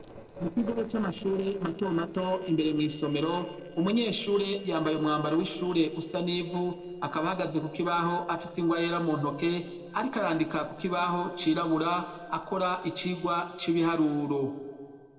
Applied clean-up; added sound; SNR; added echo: neural separator model SepFormer DNS4.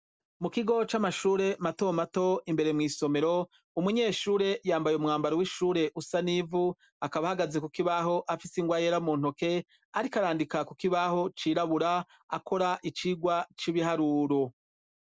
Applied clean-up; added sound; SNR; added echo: none; none; none; none.